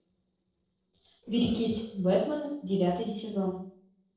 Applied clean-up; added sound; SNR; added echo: neural separator model SepFormer DNS4.